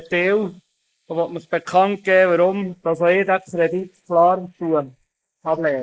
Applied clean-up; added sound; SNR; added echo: neural mask model Resemble Enhance denoiser.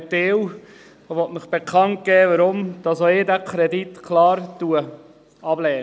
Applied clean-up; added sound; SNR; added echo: none; none; none; none.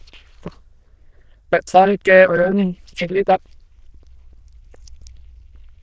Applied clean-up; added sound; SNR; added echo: neural diffusion model UNIVERSE++.